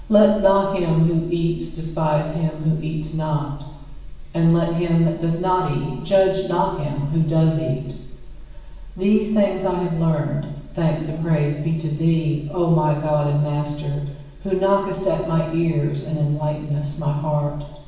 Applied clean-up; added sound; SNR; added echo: none; none; none; reverberation time 0.9 s.